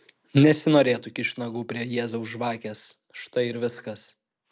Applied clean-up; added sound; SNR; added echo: none; none; none; none.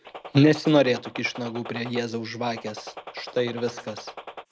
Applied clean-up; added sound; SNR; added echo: none; Gunshot, gunfire; 15 dB; none.